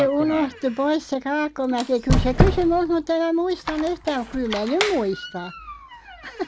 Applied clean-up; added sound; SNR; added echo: none; Squeak; 4 dB; none.